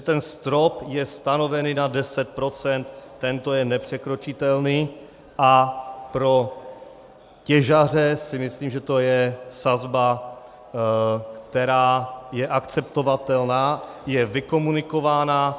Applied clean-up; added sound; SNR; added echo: none; none; none; none.